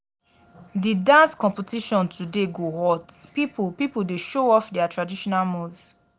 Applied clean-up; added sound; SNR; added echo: none; none; none; none.